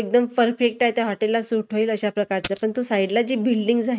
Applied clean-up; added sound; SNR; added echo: neural mask model RNNoise.